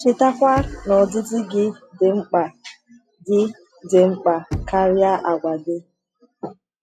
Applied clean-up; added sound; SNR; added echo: classical method log-MMSE.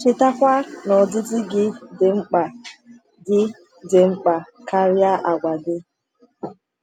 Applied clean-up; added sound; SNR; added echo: none; none; none; none.